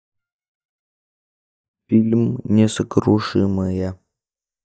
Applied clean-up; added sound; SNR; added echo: neural mask model DeepFilterNet 3.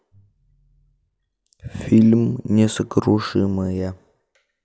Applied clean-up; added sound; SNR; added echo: none; none; none; none.